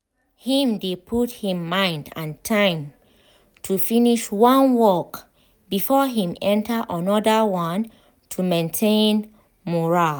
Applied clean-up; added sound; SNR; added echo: none; none; none; none.